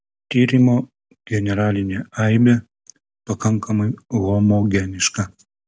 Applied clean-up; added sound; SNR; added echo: none; none; none; none.